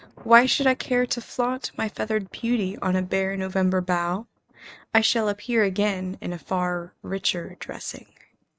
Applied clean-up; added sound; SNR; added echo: neural mask model RNNoise.